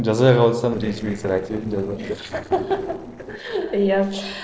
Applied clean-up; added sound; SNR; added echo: neural separator model SepFormer DNS4.